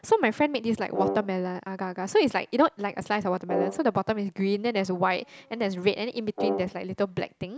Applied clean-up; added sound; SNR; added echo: none; Brass instrument; 6 dB; none.